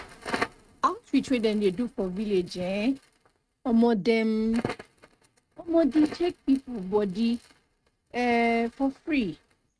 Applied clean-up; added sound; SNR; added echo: neural mask model RNNoise.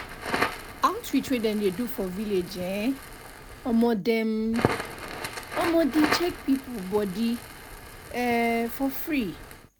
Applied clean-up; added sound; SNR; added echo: none; Crackle; 7 dB; none.